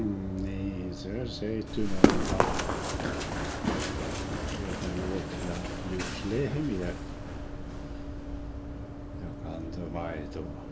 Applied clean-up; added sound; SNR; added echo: none; Run; -4 dB; reverberation time 0.5 s.